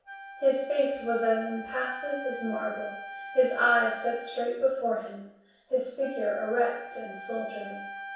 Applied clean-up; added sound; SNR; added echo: none; Wind instrument, woodwind instrument; 13 dB; reverberation time 0.7 s.